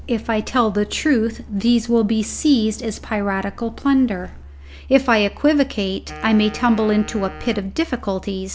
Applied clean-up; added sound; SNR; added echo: none; Wind instrument, woodwind instrument; 18 dB; none.